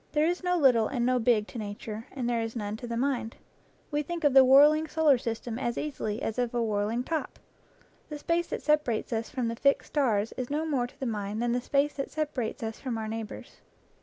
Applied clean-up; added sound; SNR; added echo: none; none; none; none.